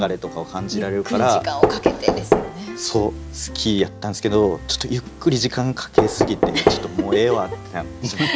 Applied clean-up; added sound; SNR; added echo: none; Knock; 2 dB; none.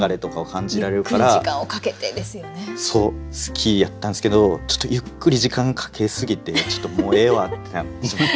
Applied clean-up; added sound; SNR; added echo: none; none; none; none.